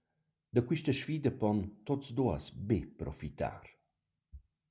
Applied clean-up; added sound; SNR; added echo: none; none; none; none.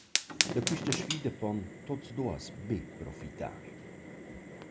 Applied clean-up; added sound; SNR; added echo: none; Fire; 0 dB; none.